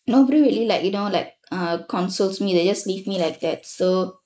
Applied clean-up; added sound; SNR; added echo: neural mask model Resemble Enhance denoiser.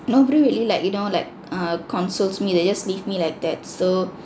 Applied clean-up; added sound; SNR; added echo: none; none; none; none.